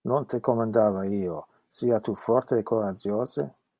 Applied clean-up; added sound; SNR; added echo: none; none; none; none.